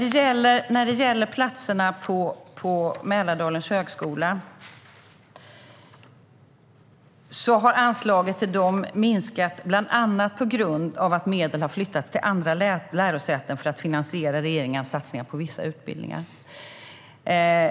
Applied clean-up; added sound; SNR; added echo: none; none; none; none.